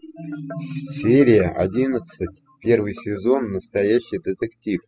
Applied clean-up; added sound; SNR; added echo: classical method spectral subtraction.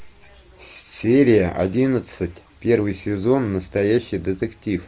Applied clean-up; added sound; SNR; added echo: none; none; none; none.